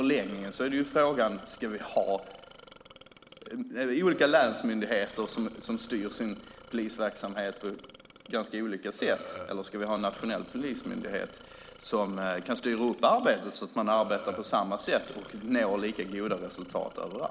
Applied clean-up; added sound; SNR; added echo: none; Burping, eructation; 18 dB; none.